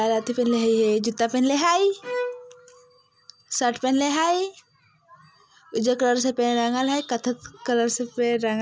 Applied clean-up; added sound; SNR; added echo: none; Bowed string instrument; 12 dB; none.